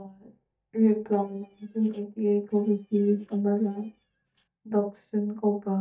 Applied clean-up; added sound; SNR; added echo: neural mask model DeepFilterNet 3.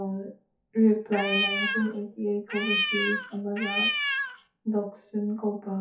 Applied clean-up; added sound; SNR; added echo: classical method WPE with log-MMSE.